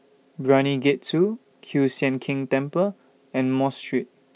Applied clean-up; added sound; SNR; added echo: none; none; none; none.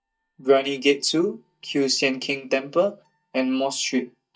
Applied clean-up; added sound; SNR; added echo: neural mask model DeepFilterNet 3.